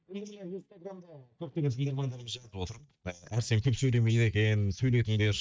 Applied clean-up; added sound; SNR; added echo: neural mask model DeepFilterNet 3.